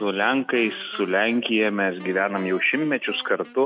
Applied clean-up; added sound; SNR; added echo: none; Wind instrument, woodwind instrument + Knock; 20 dB; none.